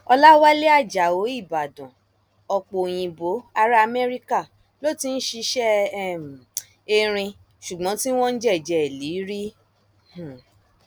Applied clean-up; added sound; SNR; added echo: none; none; none; none.